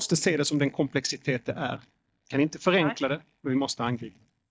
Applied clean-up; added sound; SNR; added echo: neural mask model DeepFilterNet 3.